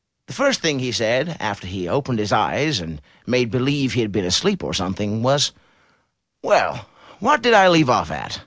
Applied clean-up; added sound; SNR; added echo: none; none; none; none.